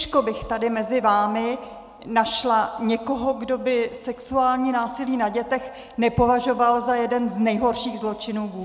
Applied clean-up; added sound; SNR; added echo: none; none; none; none.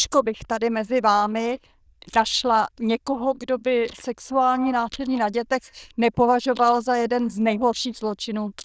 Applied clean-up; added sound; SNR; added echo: neural diffusion model UNIVERSE++.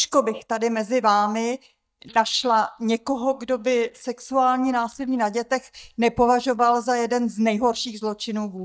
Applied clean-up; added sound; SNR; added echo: neural mask model DeepFilterNet 3.